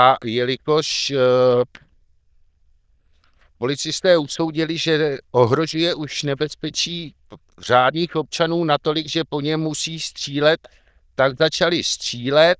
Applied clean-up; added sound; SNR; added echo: neural diffusion model UNIVERSE++.